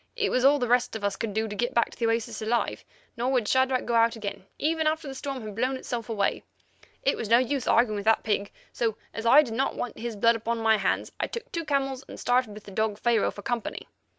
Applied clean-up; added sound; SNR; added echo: none; none; none; none.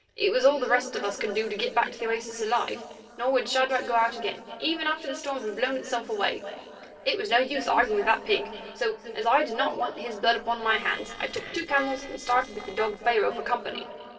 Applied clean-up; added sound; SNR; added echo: neural separator model SepFormer DNS4.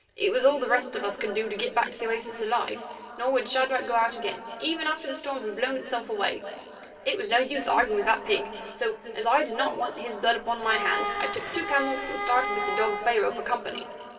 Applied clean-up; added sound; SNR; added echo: none; Bowed string instrument; 5 dB; reverberation time 2.8 s.